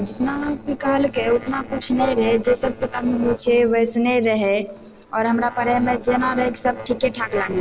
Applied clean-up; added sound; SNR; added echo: neural separator model SepFormer DNS4.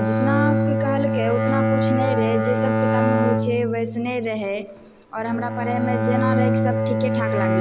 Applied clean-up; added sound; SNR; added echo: none; Bowed string instrument; -4 dB; none.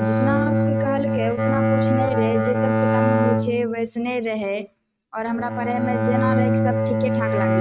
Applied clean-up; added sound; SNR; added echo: neural mask model RNNoise.